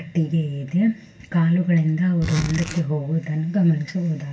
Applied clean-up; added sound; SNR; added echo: none; Zipper (clothing); 9 dB; reverberation time 0.1 s.